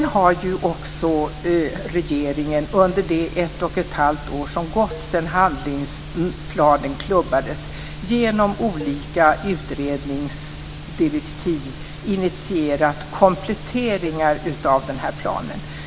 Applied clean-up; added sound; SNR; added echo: none; Dishes, pots, and pans; 19 dB; none.